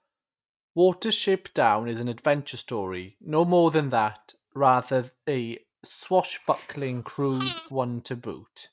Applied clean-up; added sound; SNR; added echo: neural mask model RNNoise.